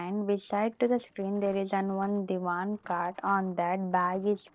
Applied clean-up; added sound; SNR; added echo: neural separator model SepFormer DNS4.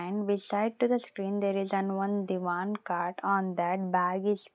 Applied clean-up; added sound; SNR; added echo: none; none; none; none.